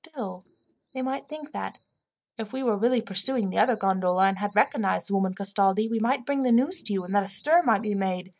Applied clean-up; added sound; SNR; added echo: neural mask model DeepFilterNet 3.